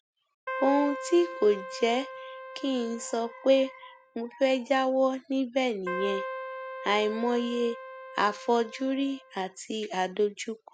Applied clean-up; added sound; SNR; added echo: none; Keyboard (musical); 10 dB; none.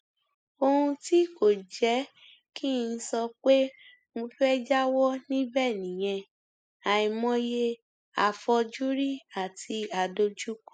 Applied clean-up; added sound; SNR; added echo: neural mask model Resemble Enhance denoiser.